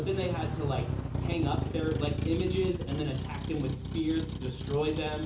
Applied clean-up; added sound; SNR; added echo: none; Motor vehicle (road); 1 dB; reverberation time 0.7 s.